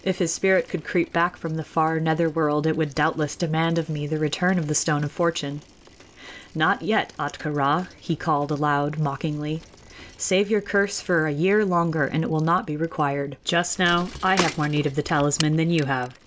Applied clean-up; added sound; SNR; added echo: none; Bicycle; 17 dB; none.